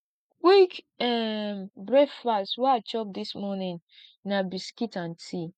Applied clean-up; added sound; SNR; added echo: none; none; none; none.